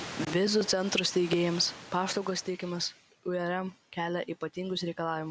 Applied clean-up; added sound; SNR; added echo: none; none; none; none.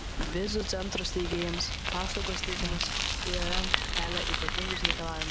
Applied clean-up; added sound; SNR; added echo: none; Bicycle; -4 dB; none.